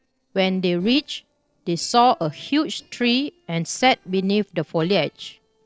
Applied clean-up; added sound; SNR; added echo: neural separator model SepFormer DNS4.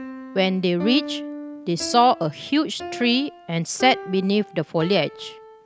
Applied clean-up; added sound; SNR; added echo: none; Piano; 13 dB; none.